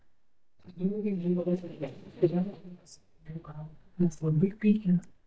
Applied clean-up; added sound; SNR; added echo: neural mask model DeepFilterNet 3.